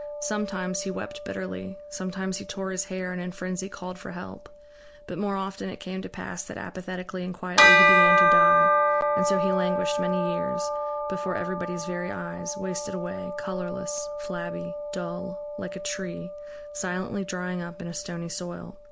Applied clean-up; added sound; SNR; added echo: none; Bell; -5 dB; none.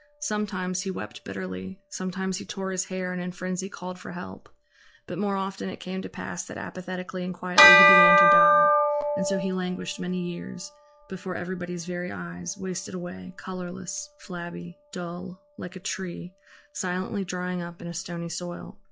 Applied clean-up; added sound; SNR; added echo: classical method log-MMSE.